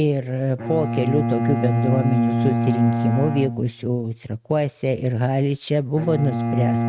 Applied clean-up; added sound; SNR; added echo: neural mask model RNNoise.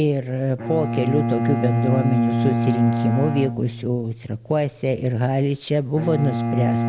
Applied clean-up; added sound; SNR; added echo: none; Bowed string instrument; 2 dB; none.